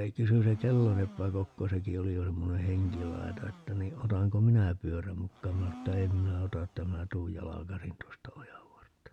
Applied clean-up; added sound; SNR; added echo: none; Domestic sounds, home sounds; 17 dB; none.